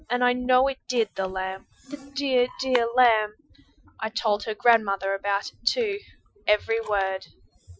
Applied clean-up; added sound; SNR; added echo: classical method Wiener filter.